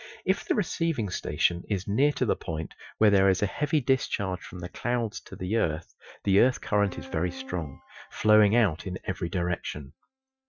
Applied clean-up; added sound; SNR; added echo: classical method Wiener filter.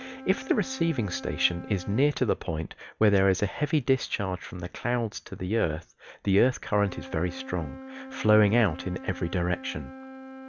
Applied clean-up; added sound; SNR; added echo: none; Wind instrument, woodwind instrument; 17 dB; none.